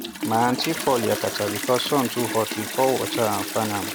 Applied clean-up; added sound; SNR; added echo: none; Toilet flush; 6 dB; none.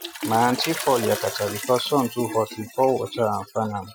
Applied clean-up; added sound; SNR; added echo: classical method Wiener filter.